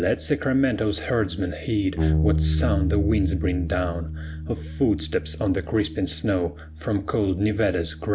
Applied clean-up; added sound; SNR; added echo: none; Bass guitar; 4 dB; none.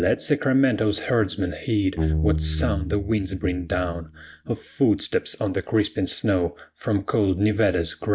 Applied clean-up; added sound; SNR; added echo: neural mask model DeepFilterNet 3.